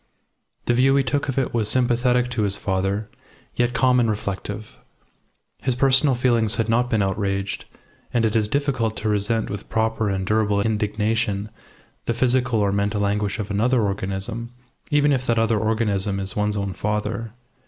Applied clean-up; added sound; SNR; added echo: none; none; none; none.